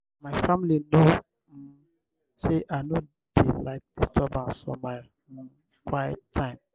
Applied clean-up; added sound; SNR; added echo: none; none; none; none.